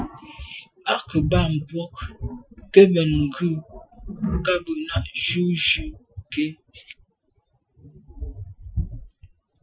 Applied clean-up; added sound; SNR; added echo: classical method Wiener filter.